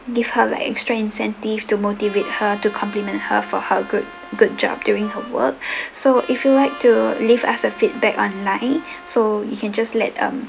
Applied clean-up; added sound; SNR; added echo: none; Trumpet + Wind instrument, woodwind instrument; 18 dB; none.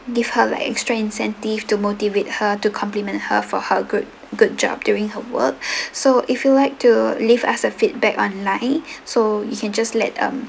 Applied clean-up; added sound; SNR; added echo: none; none; none; none.